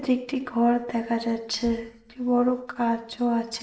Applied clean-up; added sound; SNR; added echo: none; none; none; reverberation time 0.6 s.